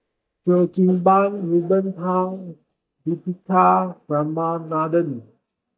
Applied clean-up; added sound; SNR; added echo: neural mask model DeepFilterNet 3.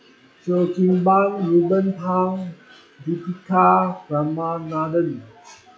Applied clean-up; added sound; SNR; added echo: classical method log-MMSE.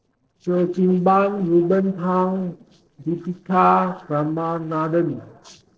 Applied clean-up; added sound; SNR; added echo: neural separator model SepFormer DNS4.